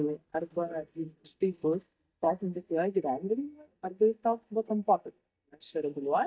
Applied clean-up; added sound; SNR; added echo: neural mask model DeepFilterNet 3.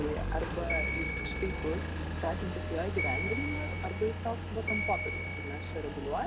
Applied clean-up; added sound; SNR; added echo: none; Engine + Bell; -5 dB; none.